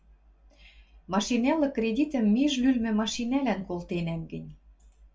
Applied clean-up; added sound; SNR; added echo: none; none; none; reverberation time 0.2 s.